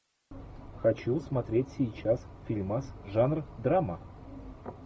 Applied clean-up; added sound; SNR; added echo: none; none; none; none.